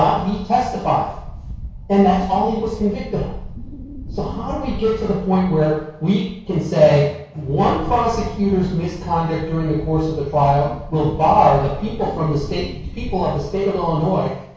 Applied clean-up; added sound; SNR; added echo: none; Wind; 13 dB; reverberation time 0.6 s.